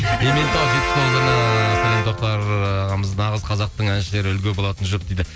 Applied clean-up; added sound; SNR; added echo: none; Brass instrument; 4 dB; none.